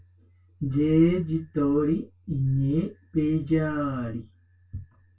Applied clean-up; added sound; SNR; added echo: none; none; none; reverberation time 0.2 s.